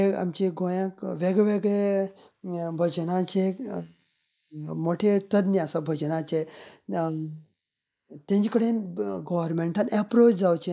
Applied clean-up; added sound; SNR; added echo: neural mask model Resemble Enhance denoiser.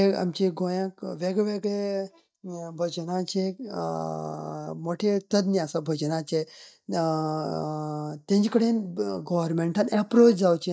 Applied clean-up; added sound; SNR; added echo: neural mask model DeepFilterNet 3.